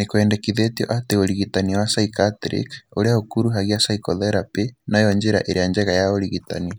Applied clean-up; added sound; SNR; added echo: none; none; none; none.